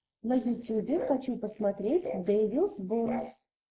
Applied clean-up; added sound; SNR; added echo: neural mask model Resemble Enhance denoiser.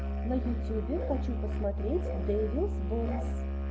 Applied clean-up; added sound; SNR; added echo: none; Musical instrument; -3 dB; none.